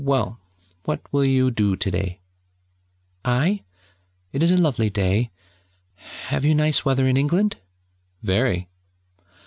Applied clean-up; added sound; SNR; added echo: none; none; none; none.